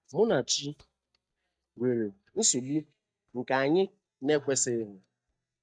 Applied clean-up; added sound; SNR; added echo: neural mask model DeepFilterNet 3.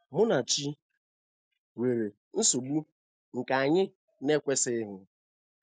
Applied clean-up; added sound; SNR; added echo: none; none; none; none.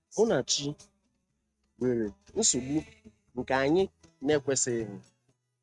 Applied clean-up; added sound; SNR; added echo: neural mask model RNNoise.